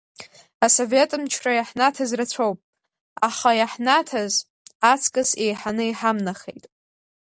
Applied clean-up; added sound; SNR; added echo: none; none; none; none.